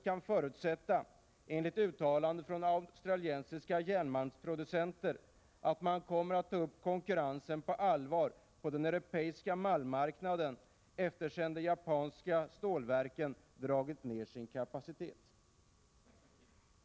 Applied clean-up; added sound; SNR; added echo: none; none; none; none.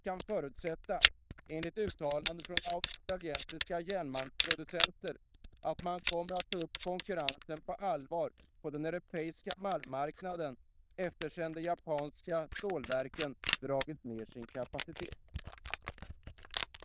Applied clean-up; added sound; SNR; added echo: neural diffusion model UNIVERSE++.